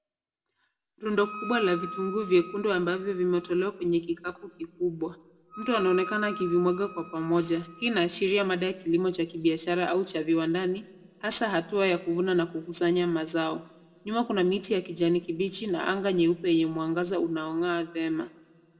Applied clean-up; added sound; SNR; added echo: none; Wind instrument, woodwind instrument; 13 dB; reverberation time 1.0 s.